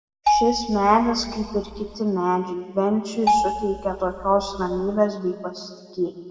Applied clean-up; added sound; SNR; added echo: none; Marimba, xylophone; 2 dB; reverberation time 1.8 s.